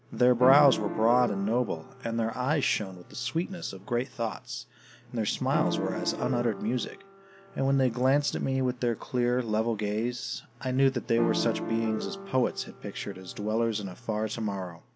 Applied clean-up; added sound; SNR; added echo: none; Piano; 9 dB; none.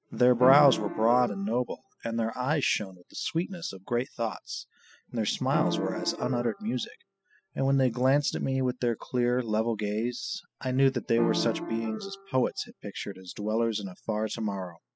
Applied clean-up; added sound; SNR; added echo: classical method spectral subtraction.